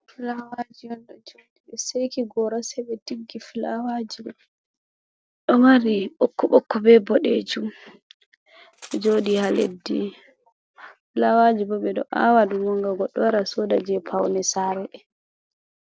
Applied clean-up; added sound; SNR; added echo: neural separator model SepFormer DNS4.